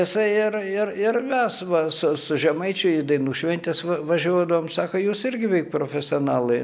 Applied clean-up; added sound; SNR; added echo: none; none; none; none.